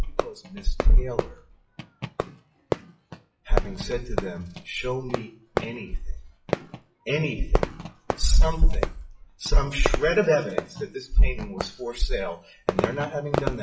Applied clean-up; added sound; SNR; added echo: classical method WPE with log-MMSE.